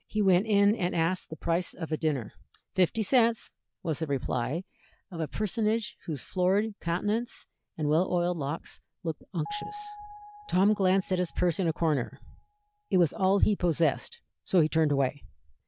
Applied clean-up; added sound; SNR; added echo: none; Piano; 17 dB; none.